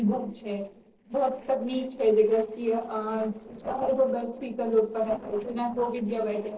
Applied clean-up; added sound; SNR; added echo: neural separator model SepFormer DNS4.